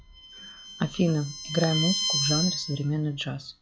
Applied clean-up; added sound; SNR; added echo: classical method log-MMSE.